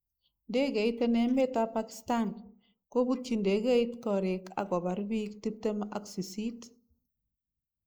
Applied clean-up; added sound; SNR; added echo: neural mask model Resemble Enhance denoiser.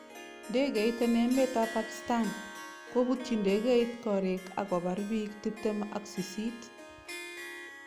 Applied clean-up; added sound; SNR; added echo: none; Harp; 13 dB; none.